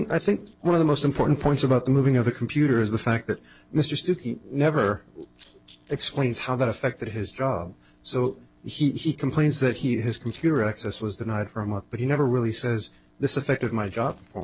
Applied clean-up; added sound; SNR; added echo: neural separator model SepFormer DNS4.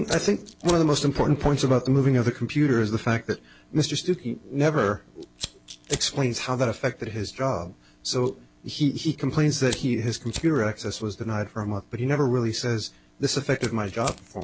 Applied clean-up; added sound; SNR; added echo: none; Fire; 18 dB; none.